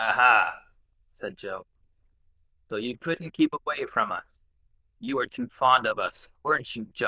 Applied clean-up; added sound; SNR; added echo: neural diffusion model UNIVERSE++.